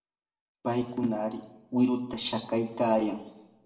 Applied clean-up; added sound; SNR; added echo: none; none; none; reverberation time 0.8 s.